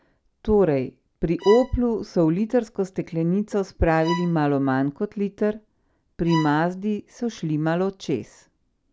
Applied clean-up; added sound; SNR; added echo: none; Bowed string instrument; 12 dB; none.